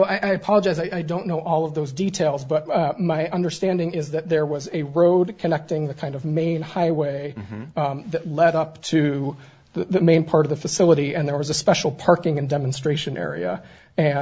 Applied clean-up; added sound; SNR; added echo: none; none; none; none.